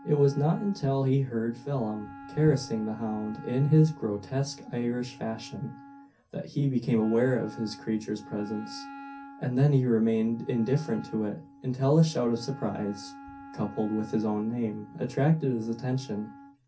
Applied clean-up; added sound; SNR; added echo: none; Wind instrument, woodwind instrument; 18 dB; reverberation time 0.3 s.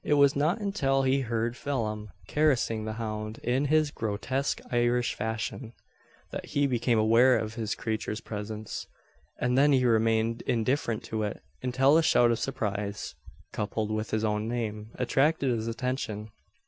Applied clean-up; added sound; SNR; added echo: none; none; none; none.